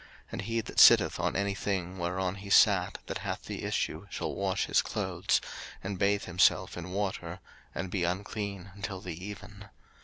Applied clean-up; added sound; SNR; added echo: none; none; none; none.